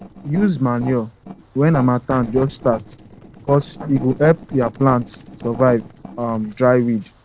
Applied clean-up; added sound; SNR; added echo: neural separator model SepFormer DNS4.